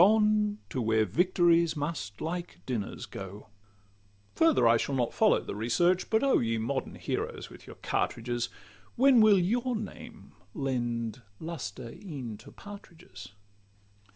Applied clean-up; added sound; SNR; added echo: none; none; none; none.